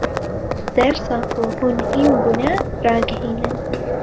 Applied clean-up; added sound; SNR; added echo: none; Livestock, farm animals, working animals; 1 dB; none.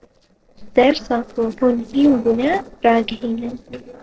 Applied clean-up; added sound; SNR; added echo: neural separator model SepFormer DNS4.